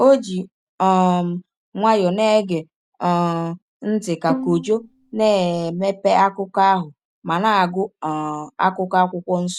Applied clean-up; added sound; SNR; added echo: none; Bowed string instrument; 11 dB; none.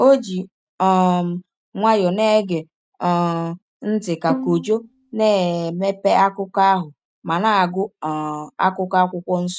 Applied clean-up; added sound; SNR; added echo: neural mask model RNNoise.